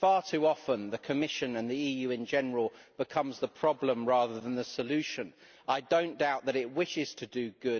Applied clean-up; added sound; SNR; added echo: none; none; none; none.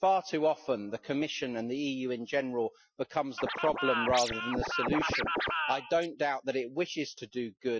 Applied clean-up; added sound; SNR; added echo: classical method Wiener filter.